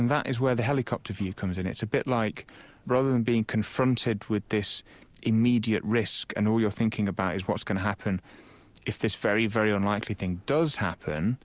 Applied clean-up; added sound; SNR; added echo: none; none; none; none.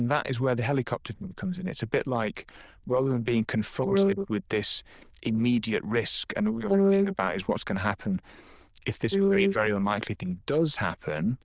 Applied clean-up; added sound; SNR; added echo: neural diffusion model UNIVERSE++.